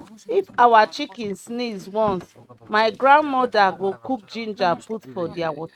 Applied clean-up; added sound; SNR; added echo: neural mask model RNNoise.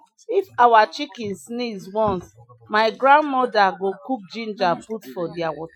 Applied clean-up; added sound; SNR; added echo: classical method Wiener filter.